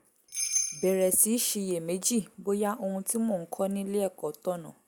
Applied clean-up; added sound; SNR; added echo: none; Bell; 3 dB; none.